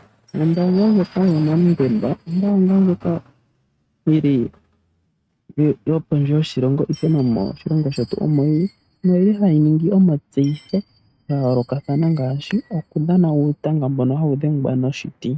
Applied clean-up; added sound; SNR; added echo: neural mask model RNNoise.